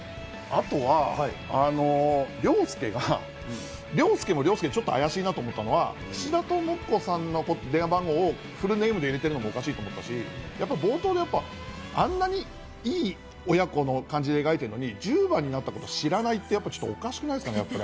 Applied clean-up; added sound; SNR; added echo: none; none; none; none.